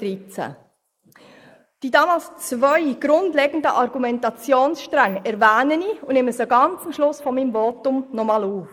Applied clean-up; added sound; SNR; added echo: neural mask model Resemble Enhance denoiser.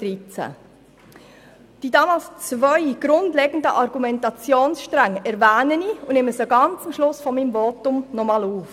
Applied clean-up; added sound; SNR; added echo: none; none; none; none.